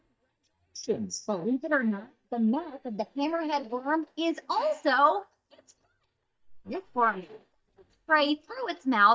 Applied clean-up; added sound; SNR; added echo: neural mask model DeepFilterNet 3.